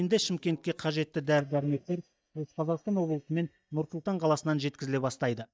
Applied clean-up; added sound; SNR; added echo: neural mask model DeepFilterNet 3.